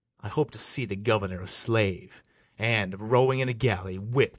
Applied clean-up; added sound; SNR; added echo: neural mask model DeepFilterNet 3.